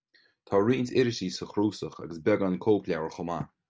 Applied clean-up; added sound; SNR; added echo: none; none; none; none.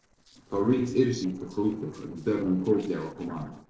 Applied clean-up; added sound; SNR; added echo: neural separator model SepFormer DNS4.